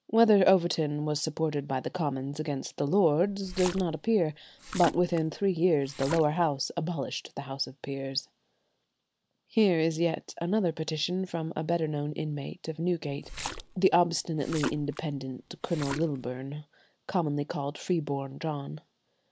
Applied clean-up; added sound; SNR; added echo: none; Splash, splatter; 13 dB; none.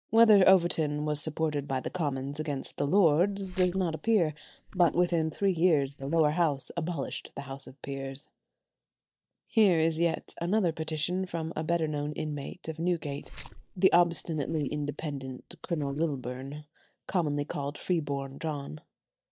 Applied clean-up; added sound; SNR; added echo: neural mask model DeepFilterNet 3.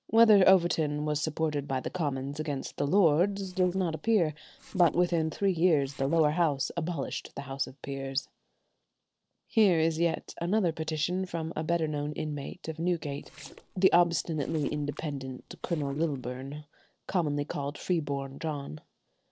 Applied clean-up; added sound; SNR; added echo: neural separator model SepFormer DNS4.